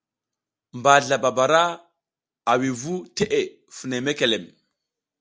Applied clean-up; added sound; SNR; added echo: none; none; none; none.